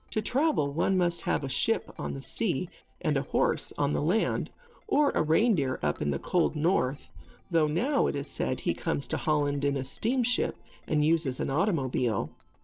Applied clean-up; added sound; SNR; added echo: neural separator model SepFormer DNS4.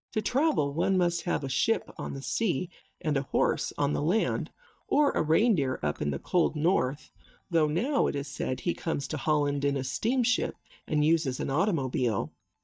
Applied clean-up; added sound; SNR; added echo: neural mask model DeepFilterNet 3.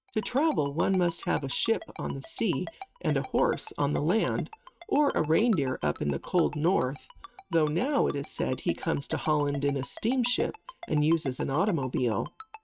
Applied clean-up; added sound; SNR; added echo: neural mask model RNNoise.